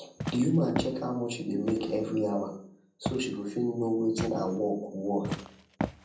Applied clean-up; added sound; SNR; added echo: none; Walk, footsteps; 9 dB; reverberation time 0.6 s.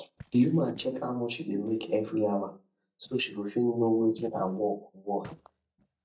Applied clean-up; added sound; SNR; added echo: neural mask model DeepFilterNet 3.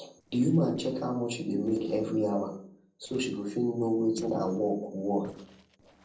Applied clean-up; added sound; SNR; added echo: neural separator model SepFormer DNS4.